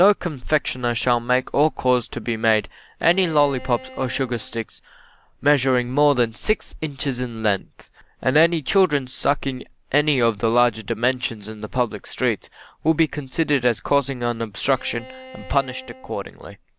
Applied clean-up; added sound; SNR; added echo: none; Bowed string instrument; 19 dB; none.